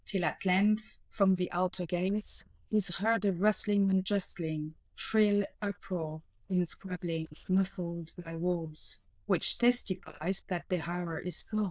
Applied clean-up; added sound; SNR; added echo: neural diffusion model UNIVERSE++.